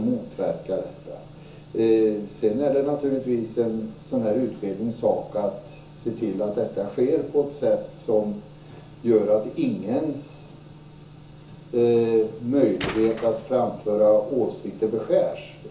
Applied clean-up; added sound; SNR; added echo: none; Tools; 11 dB; reverberation time 0.7 s.